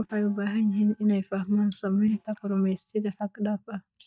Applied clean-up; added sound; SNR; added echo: neural mask model DeepFilterNet 3.